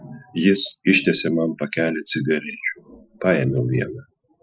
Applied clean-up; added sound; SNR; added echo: classical method Wiener filter.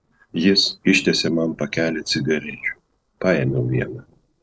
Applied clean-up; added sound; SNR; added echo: neural separator model SepFormer DNS4.